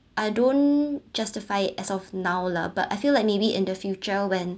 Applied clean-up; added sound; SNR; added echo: none; none; none; none.